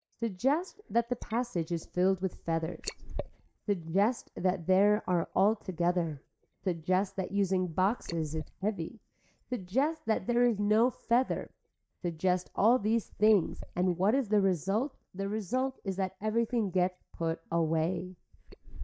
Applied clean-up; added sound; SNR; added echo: neural mask model DeepFilterNet 3.